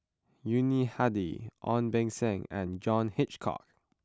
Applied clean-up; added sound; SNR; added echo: none; none; none; none.